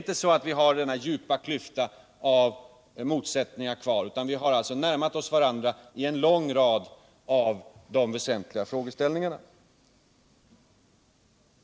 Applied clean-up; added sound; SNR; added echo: none; none; none; none.